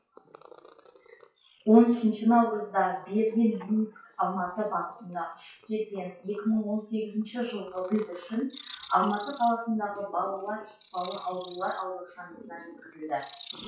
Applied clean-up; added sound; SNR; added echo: classical method WPE with log-MMSE.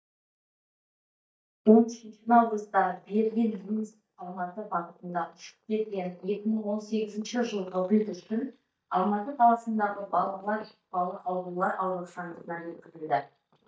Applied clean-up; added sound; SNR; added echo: neural mask model DeepFilterNet 3.